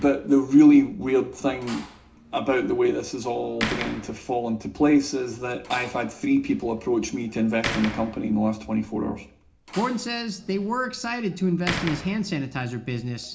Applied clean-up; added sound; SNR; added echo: none; Slam; 14 dB; reverberation time 0.4 s.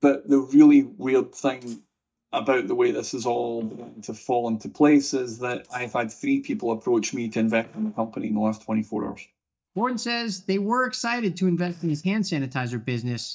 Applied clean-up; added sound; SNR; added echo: neural mask model DeepFilterNet 3.